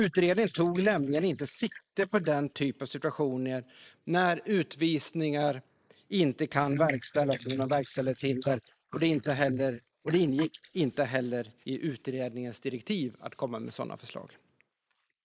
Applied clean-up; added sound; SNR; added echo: neural mask model Resemble Enhance denoiser.